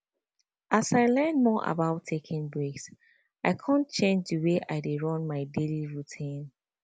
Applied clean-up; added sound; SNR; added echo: none; none; none; none.